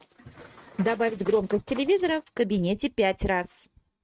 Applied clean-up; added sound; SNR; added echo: neural mask model RNNoise.